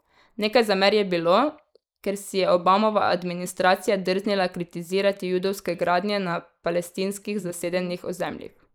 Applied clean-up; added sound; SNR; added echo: neural mask model Resemble Enhance denoiser.